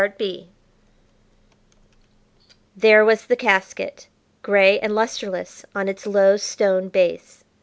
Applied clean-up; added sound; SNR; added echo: none; none; none; none.